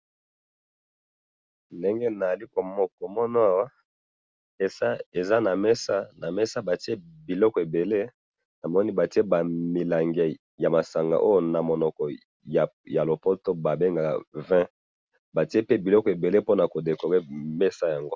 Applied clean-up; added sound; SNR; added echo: none; none; none; none.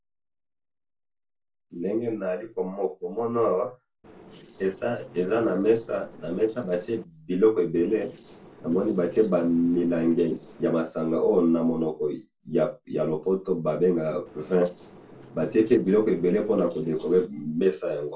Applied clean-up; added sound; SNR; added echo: neural separator model SepFormer DNS4.